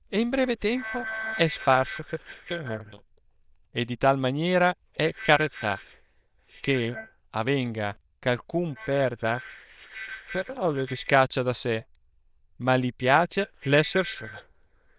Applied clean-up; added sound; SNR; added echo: neural diffusion model UNIVERSE++.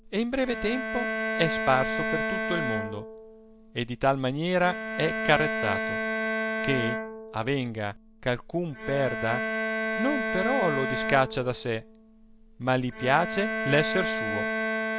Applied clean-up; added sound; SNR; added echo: none; Bowed string instrument; 2 dB; none.